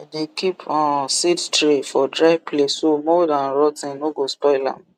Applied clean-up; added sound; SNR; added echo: none; none; none; none.